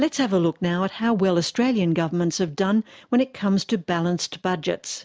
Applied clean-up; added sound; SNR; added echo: none; none; none; none.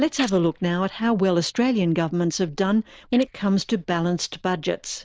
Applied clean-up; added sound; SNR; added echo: neural diffusion model UNIVERSE++.